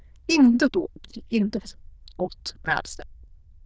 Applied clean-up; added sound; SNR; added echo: neural diffusion model UNIVERSE++.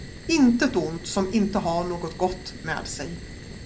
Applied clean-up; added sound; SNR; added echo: none; Fire; 13 dB; none.